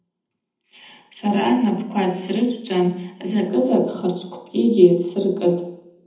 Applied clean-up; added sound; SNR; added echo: none; none; none; reverberation time 0.8 s.